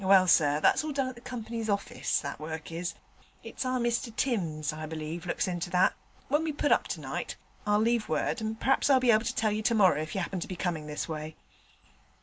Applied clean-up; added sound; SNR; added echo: none; none; none; none.